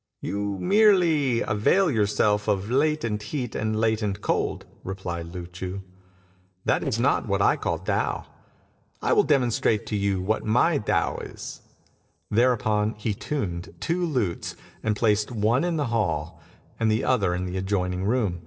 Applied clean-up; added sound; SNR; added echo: neural separator model SepFormer DNS4.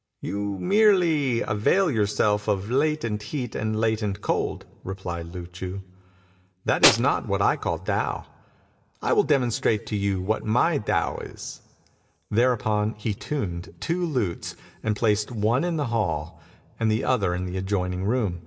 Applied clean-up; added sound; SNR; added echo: none; Tools; -4 dB; reverberation time 0.7 s.